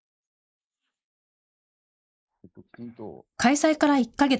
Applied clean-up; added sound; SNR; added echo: neural mask model Resemble Enhance denoiser.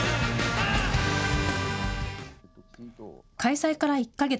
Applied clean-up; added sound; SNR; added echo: none; Bell; 19 dB; none.